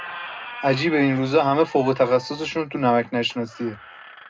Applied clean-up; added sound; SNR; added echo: none; Squeak; 17 dB; reverberation time 0.2 s.